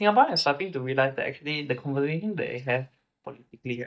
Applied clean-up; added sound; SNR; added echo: neural mask model DeepFilterNet 3.